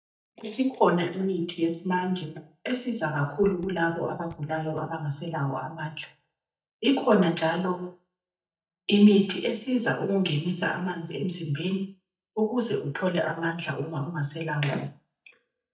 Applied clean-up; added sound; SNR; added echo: neural mask model DeepFilterNet 3.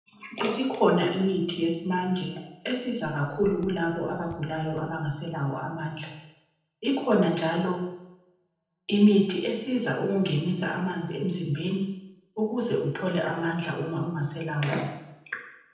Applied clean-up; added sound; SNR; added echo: neural separator model SepFormer DNS4.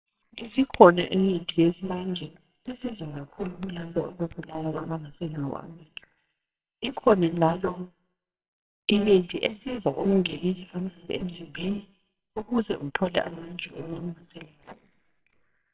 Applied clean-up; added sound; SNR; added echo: neural separator model SepFormer WHAMR!.